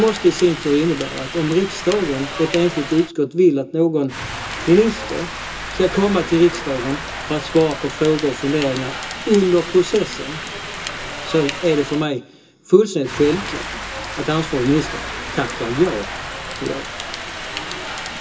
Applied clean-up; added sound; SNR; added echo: none; Rain; 9 dB; reverberation time 0.2 s.